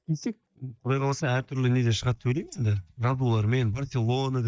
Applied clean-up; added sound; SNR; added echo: neural mask model DeepFilterNet 3.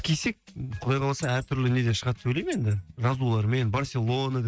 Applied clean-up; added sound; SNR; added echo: neural mask model RNNoise.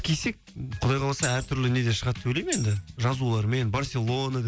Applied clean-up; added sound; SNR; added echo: none; Tambourine; 13 dB; none.